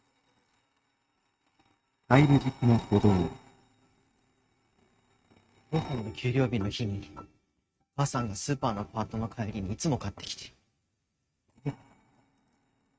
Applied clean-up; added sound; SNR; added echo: neural mask model RNNoise.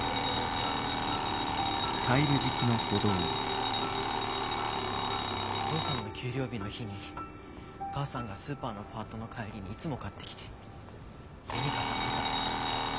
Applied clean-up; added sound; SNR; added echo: none; Alarm; -3 dB; none.